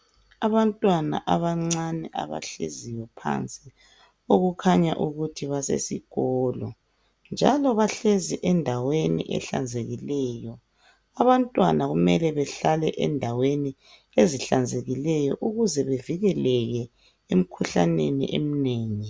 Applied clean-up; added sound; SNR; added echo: none; none; none; none.